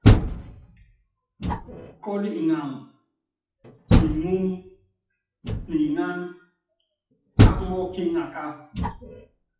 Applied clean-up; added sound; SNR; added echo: classical method WPE with log-MMSE.